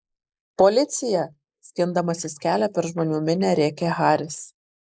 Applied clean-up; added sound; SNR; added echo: neural mask model Resemble Enhance denoiser.